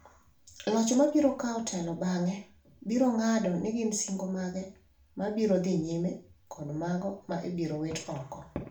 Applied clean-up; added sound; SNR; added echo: none; none; none; reverberation time 0.4 s.